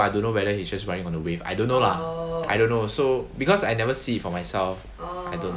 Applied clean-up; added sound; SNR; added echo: none; none; none; none.